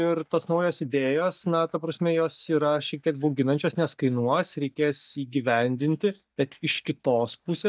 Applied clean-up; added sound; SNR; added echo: neural mask model DeepFilterNet 3.